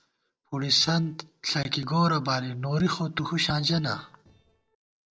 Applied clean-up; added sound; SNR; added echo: neural separator model SepFormer DNS4.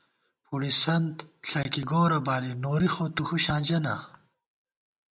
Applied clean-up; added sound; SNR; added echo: none; none; none; none.